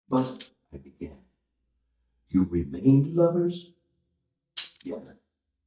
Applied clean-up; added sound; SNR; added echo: neural mask model DeepFilterNet 3.